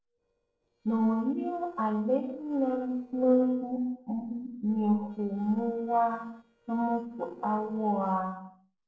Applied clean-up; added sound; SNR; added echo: neural separator model SepFormer DNS4.